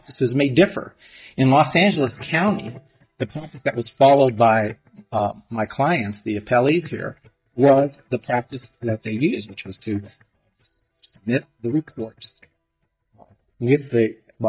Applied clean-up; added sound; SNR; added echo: neural mask model DeepFilterNet 3.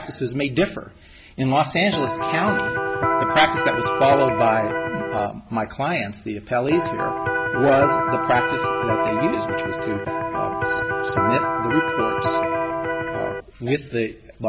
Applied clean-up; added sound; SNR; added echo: none; Electric guitar; -1 dB; none.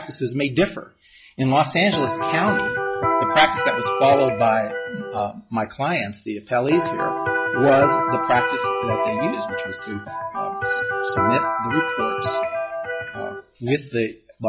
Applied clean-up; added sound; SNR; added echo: classical method log-MMSE.